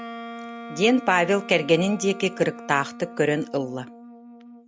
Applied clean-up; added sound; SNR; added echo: none; Wind instrument, woodwind instrument; 15 dB; none.